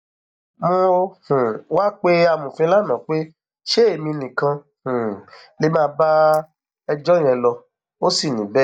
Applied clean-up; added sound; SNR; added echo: neural mask model DeepFilterNet 3.